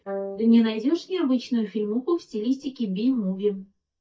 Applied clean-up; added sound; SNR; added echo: neural mask model DeepFilterNet 3.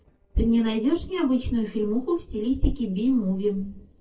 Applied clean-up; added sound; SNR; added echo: neural separator model SepFormer DNS4.